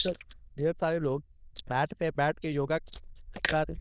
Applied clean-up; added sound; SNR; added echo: neural diffusion model UNIVERSE++.